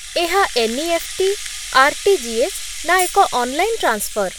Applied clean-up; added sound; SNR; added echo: none; Tambourine + Rattle (instrument); 12 dB; none.